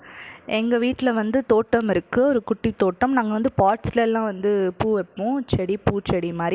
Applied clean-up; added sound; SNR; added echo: none; none; none; none.